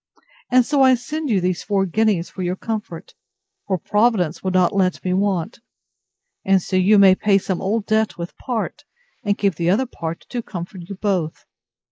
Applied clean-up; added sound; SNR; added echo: neural mask model Resemble Enhance denoiser.